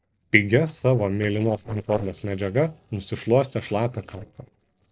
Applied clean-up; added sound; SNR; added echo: neural separator model SepFormer DNS4.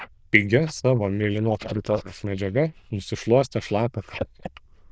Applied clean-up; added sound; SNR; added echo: neural diffusion model UNIVERSE++.